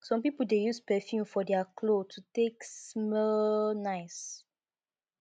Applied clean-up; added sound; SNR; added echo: none; none; none; none.